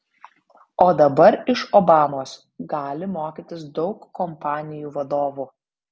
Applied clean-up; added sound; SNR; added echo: none; none; none; none.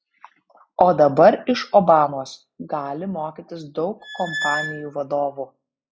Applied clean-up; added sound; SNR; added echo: classical method log-MMSE.